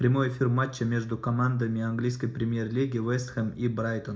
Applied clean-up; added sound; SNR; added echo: none; none; none; reverberation time 0.3 s.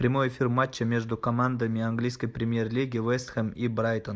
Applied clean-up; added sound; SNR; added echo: none; none; none; none.